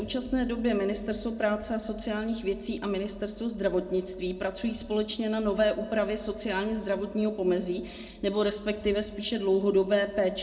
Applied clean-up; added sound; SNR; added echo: none; none; none; reverberation time 1.4 s.